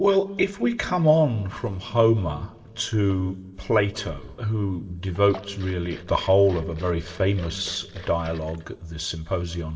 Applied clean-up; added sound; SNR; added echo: neural separator model SepFormer DNS4.